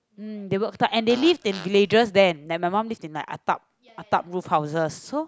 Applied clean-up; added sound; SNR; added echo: none; Fart; 17 dB; none.